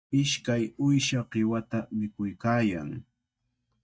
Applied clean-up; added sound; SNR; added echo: neural mask model DeepFilterNet 3.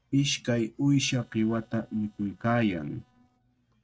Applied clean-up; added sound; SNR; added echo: neural separator model SepFormer DNS4.